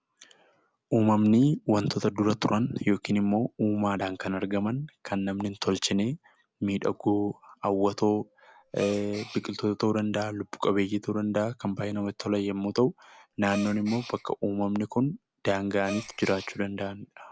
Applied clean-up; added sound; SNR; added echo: none; Gasp; 15 dB; none.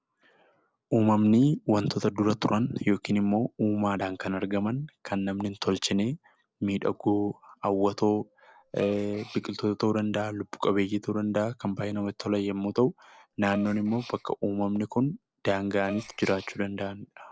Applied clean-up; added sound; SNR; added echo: neural separator model SepFormer DNS4.